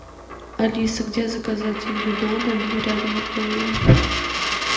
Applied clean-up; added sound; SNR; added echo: none; Coin (dropping); 5 dB; reverberation time 0.7 s.